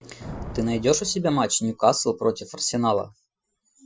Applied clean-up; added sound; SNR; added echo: classical method Wiener filter.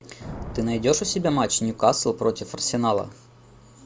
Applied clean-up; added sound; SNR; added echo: none; Thunder; 17 dB; none.